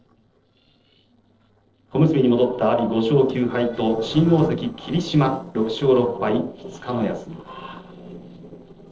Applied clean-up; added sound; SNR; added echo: neural separator model SepFormer DNS4.